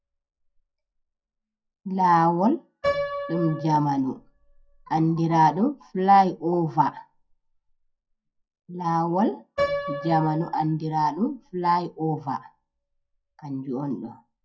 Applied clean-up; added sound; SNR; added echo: classical method WPE with log-MMSE.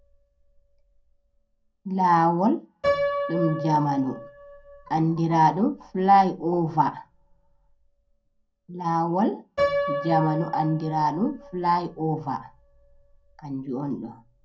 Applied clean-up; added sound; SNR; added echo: none; Piano; 8 dB; reverberation time 0.2 s.